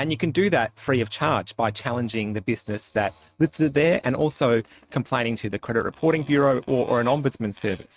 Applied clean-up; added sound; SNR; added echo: neural mask model RNNoise.